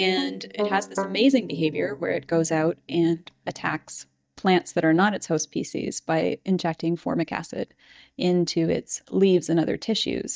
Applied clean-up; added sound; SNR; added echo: neural mask model DeepFilterNet 3.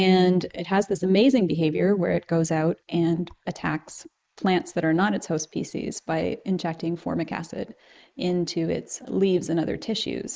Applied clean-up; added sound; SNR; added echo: neural mask model Resemble Enhance denoiser.